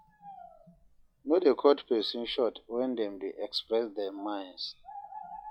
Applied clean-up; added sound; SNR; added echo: classical method log-MMSE.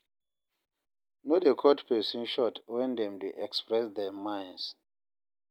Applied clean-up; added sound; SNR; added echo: none; none; none; none.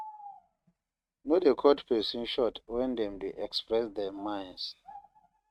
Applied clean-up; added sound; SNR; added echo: neural mask model RNNoise.